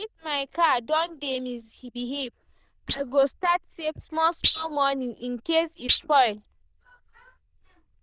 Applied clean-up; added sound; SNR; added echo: neural diffusion model UNIVERSE++.